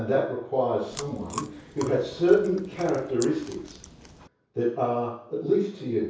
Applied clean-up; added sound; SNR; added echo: none; Chewing, mastication; 16 dB; reverberation time 0.6 s.